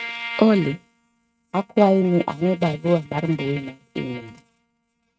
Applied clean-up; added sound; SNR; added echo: neural mask model RNNoise.